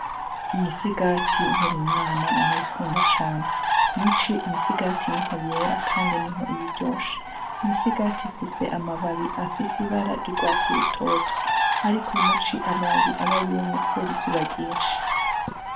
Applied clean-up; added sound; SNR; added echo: none; Bird; -3 dB; reverberation time 0.4 s.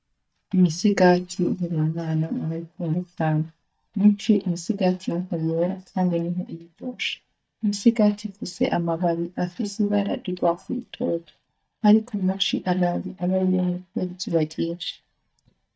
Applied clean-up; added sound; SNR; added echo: neural mask model DeepFilterNet 3.